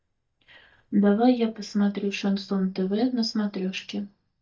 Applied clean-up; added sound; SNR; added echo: neural mask model DeepFilterNet 3.